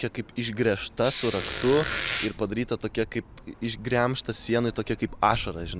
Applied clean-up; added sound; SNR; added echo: none; Squeak; 5 dB; none.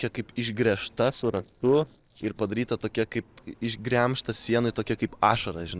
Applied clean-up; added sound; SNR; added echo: neural separator model SepFormer DNS4.